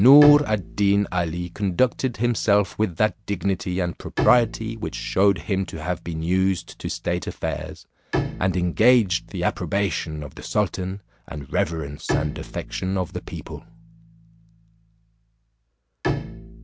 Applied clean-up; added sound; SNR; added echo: none; Bowed string instrument; 11 dB; none.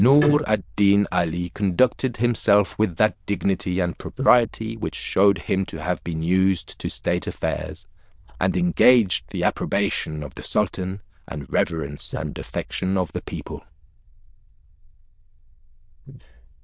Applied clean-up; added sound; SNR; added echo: neural diffusion model UNIVERSE++.